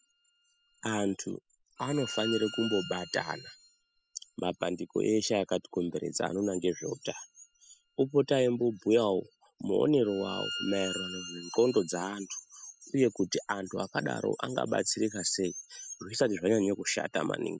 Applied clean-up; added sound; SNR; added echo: classical method spectral subtraction.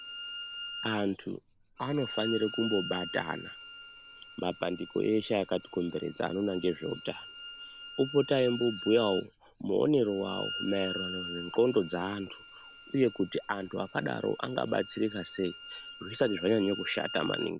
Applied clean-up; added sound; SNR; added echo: none; Bowed string instrument; 11 dB; none.